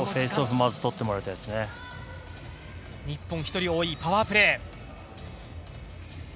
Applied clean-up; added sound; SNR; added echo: none; none; none; none.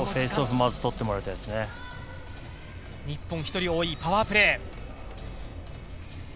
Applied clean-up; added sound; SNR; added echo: none; Printer; 12 dB; none.